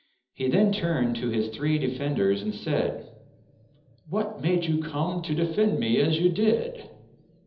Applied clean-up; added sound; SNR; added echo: none; none; none; reverberation time 1.2 s.